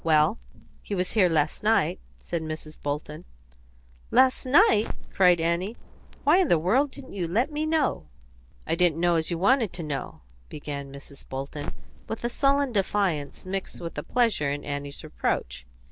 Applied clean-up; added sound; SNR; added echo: none; Crackle; 11 dB; none.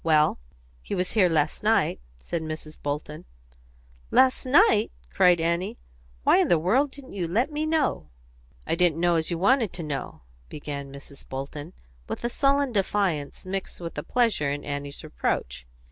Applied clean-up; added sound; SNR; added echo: none; none; none; none.